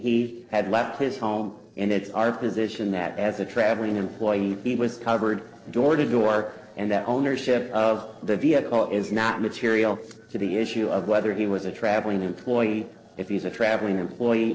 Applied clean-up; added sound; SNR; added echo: neural separator model SepFormer DNS4.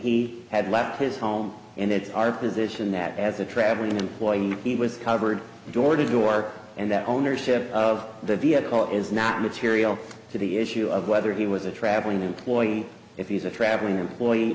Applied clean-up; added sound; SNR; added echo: none; none; none; none.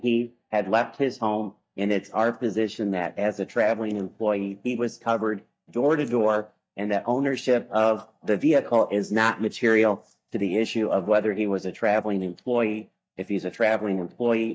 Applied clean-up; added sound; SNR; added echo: neural mask model DeepFilterNet 3.